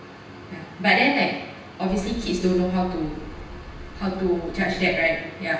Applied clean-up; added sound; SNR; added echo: none; Gull, seagull / Wind; 14 dB; reverberation time 0.9 s.